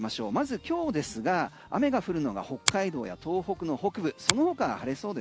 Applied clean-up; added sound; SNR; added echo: none; Finger snapping; 6 dB; none.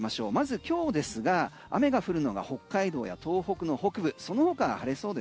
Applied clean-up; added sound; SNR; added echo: none; none; none; none.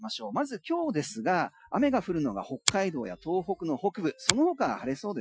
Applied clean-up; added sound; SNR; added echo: classical method Wiener filter.